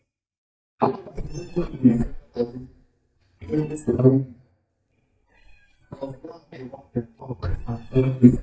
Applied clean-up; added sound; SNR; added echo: neural mask model DeepFilterNet 3.